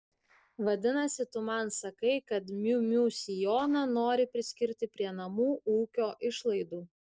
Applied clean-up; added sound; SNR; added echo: neural separator model SepFormer DNS4.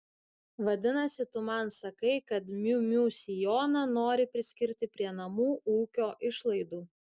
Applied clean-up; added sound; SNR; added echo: none; none; none; none.